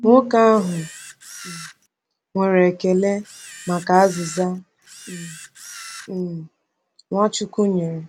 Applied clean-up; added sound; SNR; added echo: none; Camera; 18 dB; none.